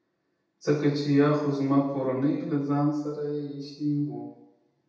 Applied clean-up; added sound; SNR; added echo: none; none; none; reverberation time 0.8 s.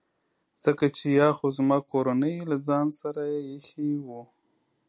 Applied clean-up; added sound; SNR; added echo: none; none; none; none.